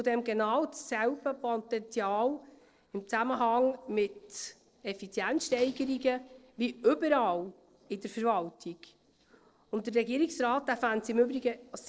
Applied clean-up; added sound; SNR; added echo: neural separator model SepFormer DNS4.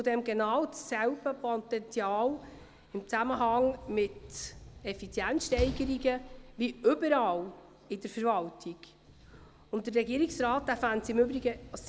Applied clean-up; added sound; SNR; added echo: none; Slam; 16 dB; none.